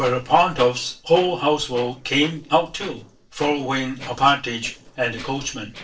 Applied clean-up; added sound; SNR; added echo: neural separator model SepFormer DNS4.